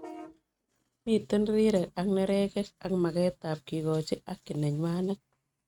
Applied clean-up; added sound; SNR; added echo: neural mask model RNNoise.